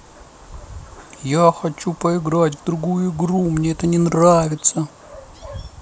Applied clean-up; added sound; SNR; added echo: none; none; none; none.